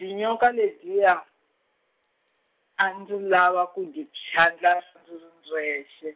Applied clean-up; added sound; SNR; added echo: none; none; none; none.